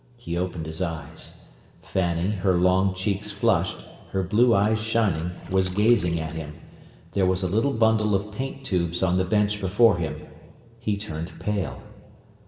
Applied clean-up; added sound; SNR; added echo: none; Water / Splash, splatter; 20 dB; reverberation time 1.7 s.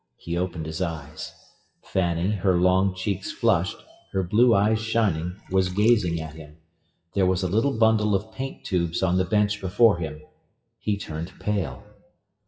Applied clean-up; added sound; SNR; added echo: classical method WPE with log-MMSE.